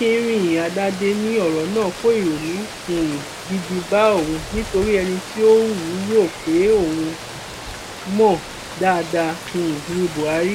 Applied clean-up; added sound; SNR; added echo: none; Rain; 12 dB; none.